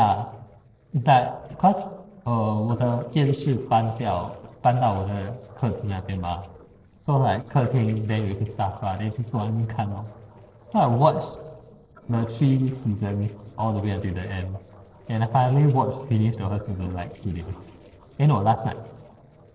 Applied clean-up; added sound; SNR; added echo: neural separator model SepFormer DNS4.